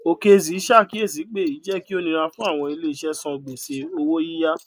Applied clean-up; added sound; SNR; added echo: neural mask model Resemble Enhance denoiser.